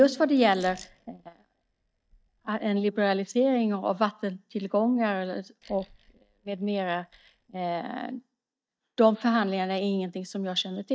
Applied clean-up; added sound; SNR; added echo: neural mask model DeepFilterNet 3.